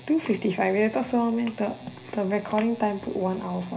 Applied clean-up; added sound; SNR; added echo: none; none; none; reverberation time 0.4 s.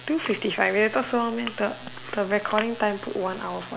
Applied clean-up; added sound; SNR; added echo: none; none; none; none.